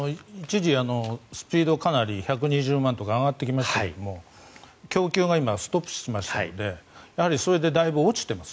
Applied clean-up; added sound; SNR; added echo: none; none; none; none.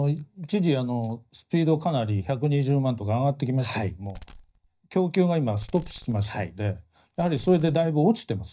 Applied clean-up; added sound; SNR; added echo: neural mask model DeepFilterNet 3.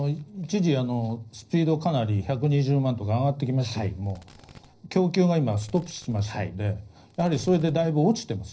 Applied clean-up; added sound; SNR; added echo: neural separator model SepFormer DNS4.